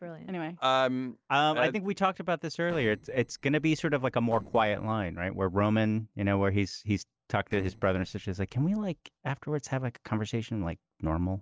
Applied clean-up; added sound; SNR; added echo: neural separator model SepFormer DNS4.